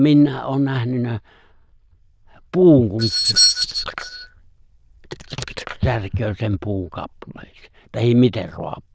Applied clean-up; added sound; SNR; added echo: neural diffusion model UNIVERSE++.